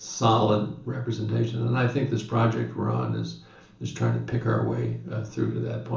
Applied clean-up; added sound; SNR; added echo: none; none; none; reverberation time 0.7 s.